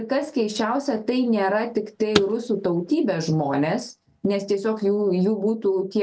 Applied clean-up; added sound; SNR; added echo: none; Car; 12 dB; none.